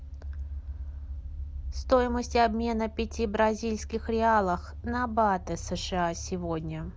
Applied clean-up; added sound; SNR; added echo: none; none; none; none.